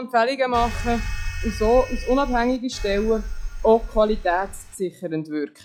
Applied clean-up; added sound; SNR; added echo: classical method log-MMSE.